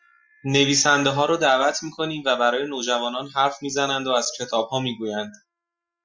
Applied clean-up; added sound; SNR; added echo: classical method Wiener filter.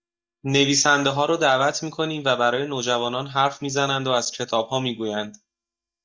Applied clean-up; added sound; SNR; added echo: neural mask model DeepFilterNet 3.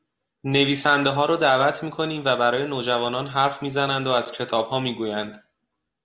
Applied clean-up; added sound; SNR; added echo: none; none; none; none.